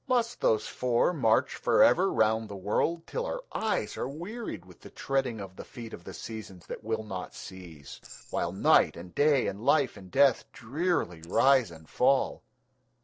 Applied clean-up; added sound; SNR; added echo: neural separator model SepFormer DNS4.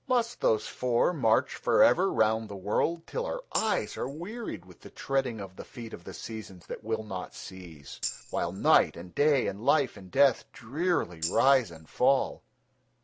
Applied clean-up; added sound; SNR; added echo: none; Tambourine; 13 dB; none.